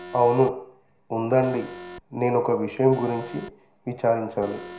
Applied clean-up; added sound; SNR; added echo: none; Alarm; 18 dB; reverberation time 0.5 s.